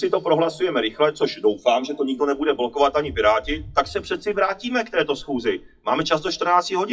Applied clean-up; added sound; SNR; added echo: classical method WPE with log-MMSE.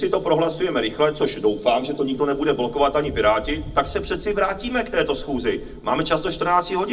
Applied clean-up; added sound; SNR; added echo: none; Wind; 17 dB; reverberation time 0.4 s.